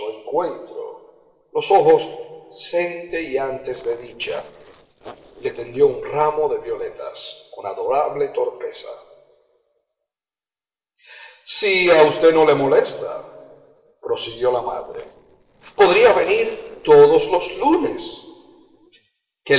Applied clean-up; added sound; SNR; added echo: neural separator model SepFormer DNS4.